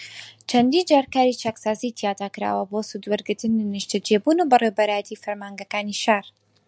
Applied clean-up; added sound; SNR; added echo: none; none; none; none.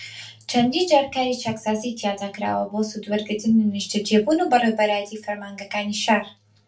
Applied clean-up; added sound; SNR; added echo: none; none; none; reverberation time 0.2 s.